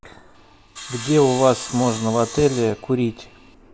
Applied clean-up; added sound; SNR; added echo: none; Sawing; 14 dB; none.